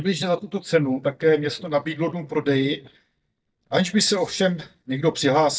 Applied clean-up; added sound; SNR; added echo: neural mask model DeepFilterNet 3.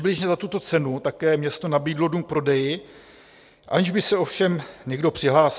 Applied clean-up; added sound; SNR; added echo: none; none; none; none.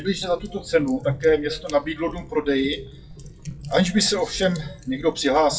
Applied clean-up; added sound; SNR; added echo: classical method WPE with log-MMSE.